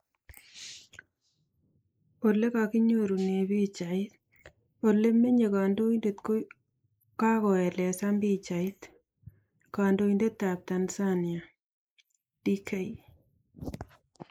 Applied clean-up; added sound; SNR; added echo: neural mask model Resemble Enhance denoiser.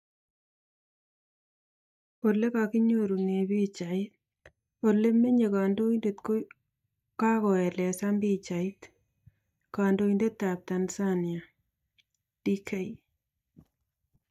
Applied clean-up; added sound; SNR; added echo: neural mask model DeepFilterNet 3.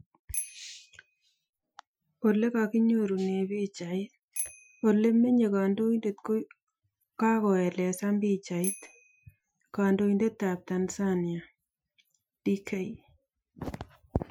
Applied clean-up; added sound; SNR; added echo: classical method Wiener filter.